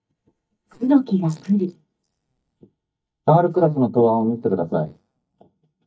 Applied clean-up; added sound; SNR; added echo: neural mask model DeepFilterNet 3.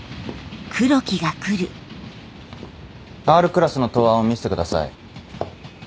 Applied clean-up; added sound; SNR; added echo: none; none; none; none.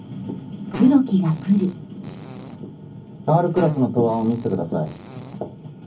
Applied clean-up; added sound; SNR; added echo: none; Fart; 17 dB; reverberation time 0.3 s.